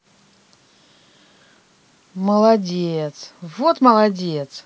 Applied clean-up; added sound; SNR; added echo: none; none; none; none.